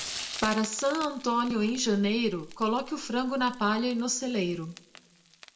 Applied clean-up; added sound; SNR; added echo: none; Frying (food); 14 dB; reverberation time 0.5 s.